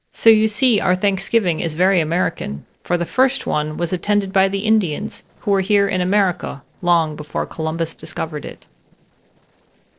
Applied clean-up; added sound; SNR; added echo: neural separator model SepFormer DNS4.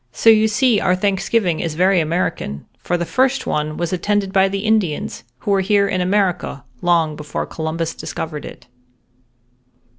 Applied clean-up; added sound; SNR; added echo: none; none; none; none.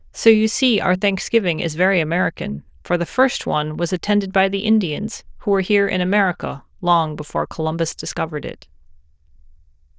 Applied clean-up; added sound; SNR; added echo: neural diffusion model UNIVERSE++.